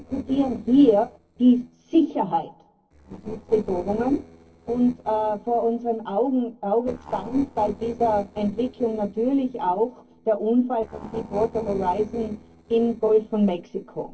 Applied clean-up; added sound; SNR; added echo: neural separator model SepFormer DNS4.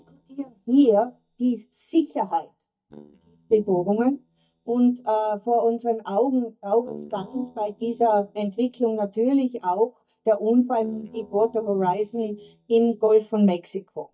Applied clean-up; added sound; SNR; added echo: neural mask model DeepFilterNet 3.